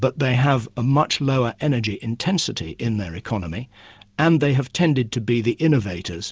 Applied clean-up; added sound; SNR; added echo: none; none; none; none.